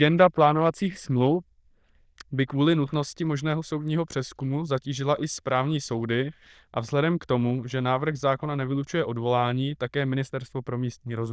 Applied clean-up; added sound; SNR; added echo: neural diffusion model UNIVERSE++.